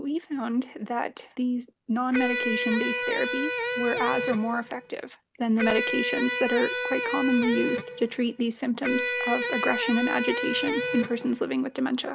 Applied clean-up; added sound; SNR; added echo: none; Electric guitar; 2 dB; none.